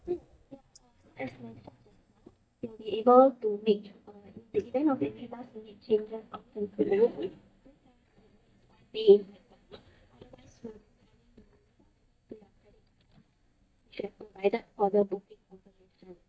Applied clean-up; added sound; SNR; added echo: neural mask model DeepFilterNet 3.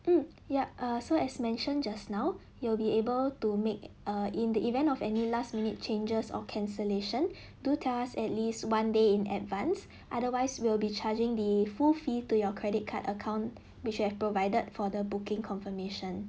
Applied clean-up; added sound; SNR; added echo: none; none; none; none.